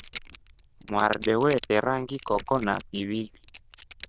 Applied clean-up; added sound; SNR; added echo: neural diffusion model UNIVERSE++.